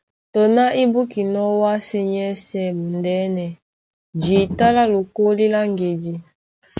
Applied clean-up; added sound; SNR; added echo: none; none; none; none.